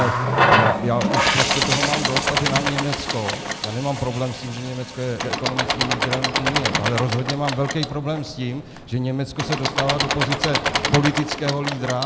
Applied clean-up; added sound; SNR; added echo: none; Engine / Mechanisms + Water tap, faucet; -2 dB; none.